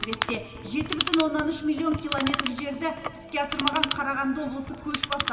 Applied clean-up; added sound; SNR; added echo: none; Clock; 4 dB; reverberation time 2.0 s.